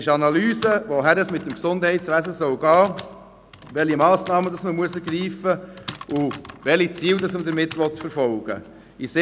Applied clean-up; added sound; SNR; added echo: none; Typing; 18 dB; none.